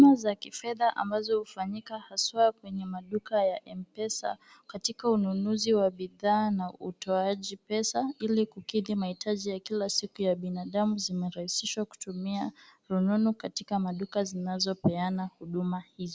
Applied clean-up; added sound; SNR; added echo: none; none; none; none.